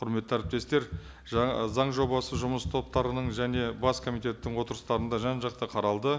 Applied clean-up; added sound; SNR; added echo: none; none; none; none.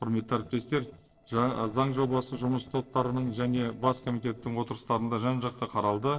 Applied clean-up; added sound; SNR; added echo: neural separator model SepFormer DNS4.